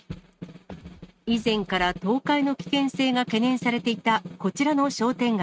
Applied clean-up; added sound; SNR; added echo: neural mask model RNNoise.